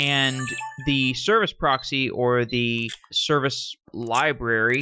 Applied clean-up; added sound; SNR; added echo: classical method Wiener filter.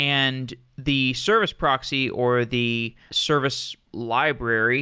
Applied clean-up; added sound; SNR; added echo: none; none; none; none.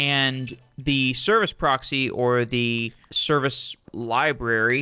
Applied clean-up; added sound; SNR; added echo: neural separator model SepFormer DNS4.